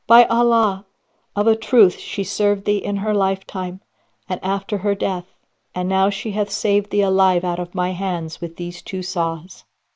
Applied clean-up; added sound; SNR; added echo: neural mask model Resemble Enhance denoiser.